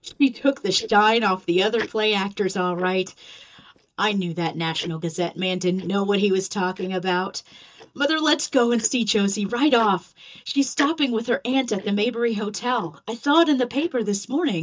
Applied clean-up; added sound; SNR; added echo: neural mask model DeepFilterNet 3.